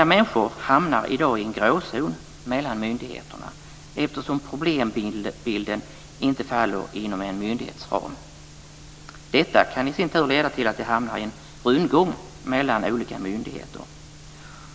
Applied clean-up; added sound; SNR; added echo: none; none; none; none.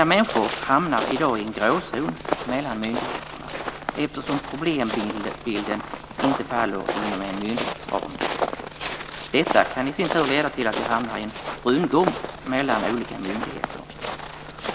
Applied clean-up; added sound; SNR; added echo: none; Walk, footsteps; 5 dB; none.